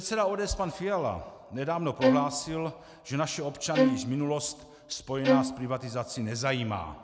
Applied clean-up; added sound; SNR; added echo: none; Bowed string instrument; -2 dB; none.